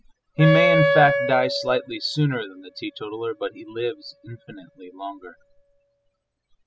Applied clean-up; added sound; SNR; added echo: classical method spectral subtraction.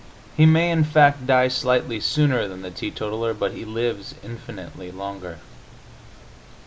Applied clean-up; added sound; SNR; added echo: none; none; none; none.